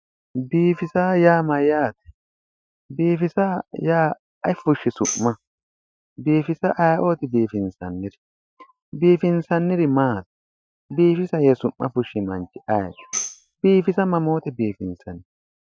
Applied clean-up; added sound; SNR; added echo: classical method Wiener filter.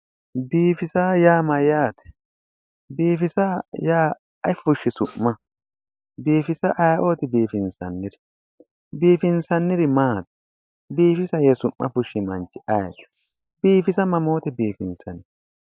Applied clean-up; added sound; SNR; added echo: neural mask model Resemble Enhance denoiser.